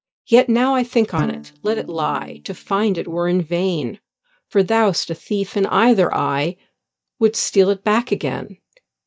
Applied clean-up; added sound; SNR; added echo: neural mask model DeepFilterNet 3.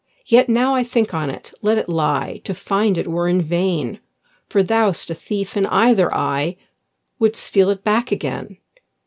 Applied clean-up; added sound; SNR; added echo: none; none; none; none.